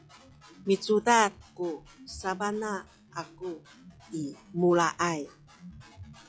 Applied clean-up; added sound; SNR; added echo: classical method log-MMSE.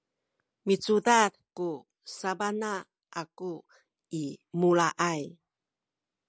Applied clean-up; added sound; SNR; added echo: none; none; none; none.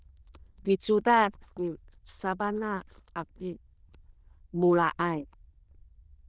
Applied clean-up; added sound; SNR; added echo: neural diffusion model UNIVERSE++.